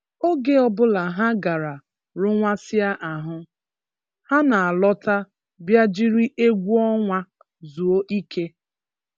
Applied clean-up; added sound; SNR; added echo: none; none; none; none.